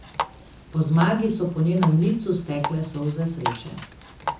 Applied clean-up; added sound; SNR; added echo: none; Water tap, faucet; 9 dB; reverberation time 0.5 s.